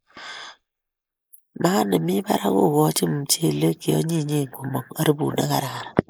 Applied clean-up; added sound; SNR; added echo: neural mask model Resemble Enhance denoiser.